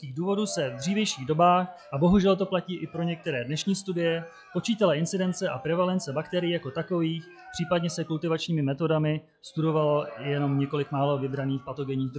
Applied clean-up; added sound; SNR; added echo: classical method log-MMSE.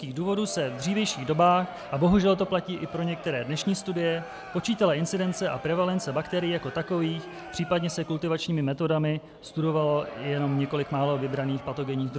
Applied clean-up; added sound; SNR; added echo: none; Crowd; 15 dB; none.